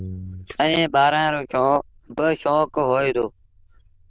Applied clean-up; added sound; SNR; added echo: neural diffusion model UNIVERSE++.